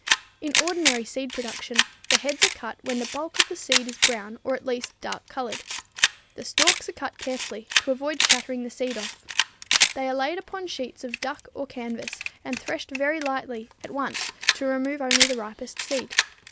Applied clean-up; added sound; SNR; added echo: none; Camera; -3 dB; none.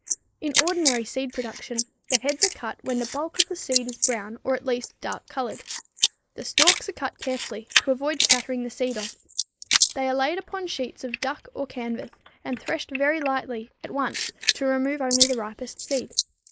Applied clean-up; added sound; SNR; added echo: neural mask model Resemble Enhance denoiser.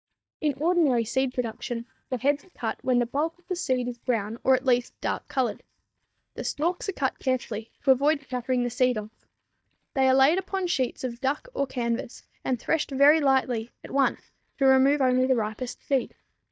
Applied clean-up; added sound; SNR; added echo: neural mask model DeepFilterNet 3.